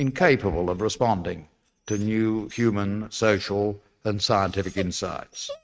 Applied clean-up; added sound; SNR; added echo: neural mask model RNNoise.